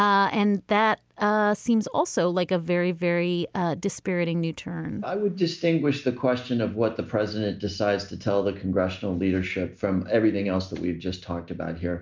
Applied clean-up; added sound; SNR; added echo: none; none; none; none.